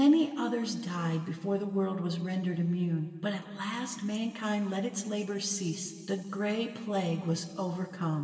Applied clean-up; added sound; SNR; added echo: none; none; none; reverberation time 2.8 s.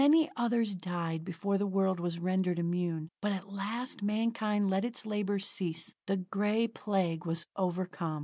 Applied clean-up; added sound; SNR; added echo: none; none; none; none.